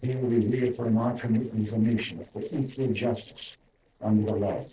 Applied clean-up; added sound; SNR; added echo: neural separator model SepFormer DNS4.